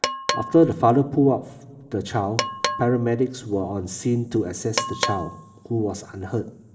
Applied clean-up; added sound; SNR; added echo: none; Percussion; 8 dB; reverberation time 2.4 s.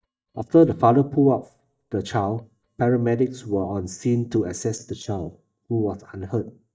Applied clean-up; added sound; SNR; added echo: neural mask model DeepFilterNet 3.